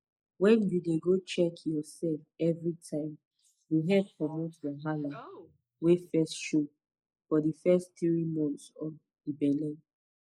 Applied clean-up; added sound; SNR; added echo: neural mask model Resemble Enhance denoiser.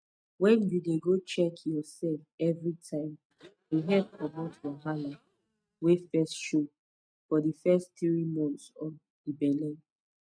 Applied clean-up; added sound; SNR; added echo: neural mask model RNNoise.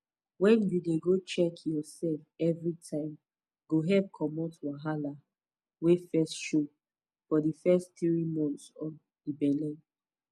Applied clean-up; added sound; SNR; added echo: none; none; none; none.